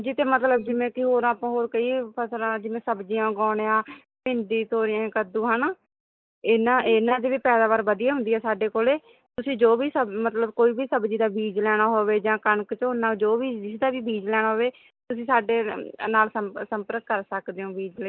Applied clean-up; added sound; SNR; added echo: neural mask model Resemble Enhance denoiser.